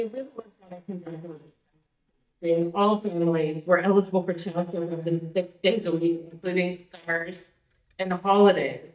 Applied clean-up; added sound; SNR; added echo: neural mask model DeepFilterNet 3.